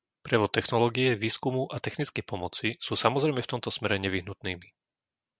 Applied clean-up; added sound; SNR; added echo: none; none; none; none.